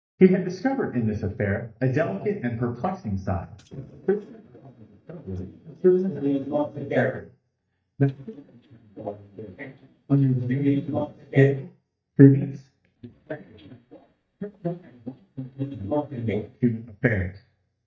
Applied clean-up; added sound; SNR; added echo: neural mask model DeepFilterNet 3.